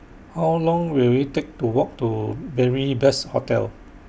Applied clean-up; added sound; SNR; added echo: none; none; none; none.